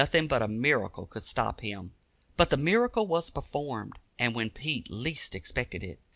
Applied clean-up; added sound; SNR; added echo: none; none; none; none.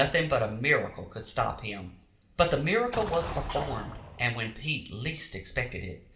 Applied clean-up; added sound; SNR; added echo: none; Explosion; 9 dB; reverberation time 0.6 s.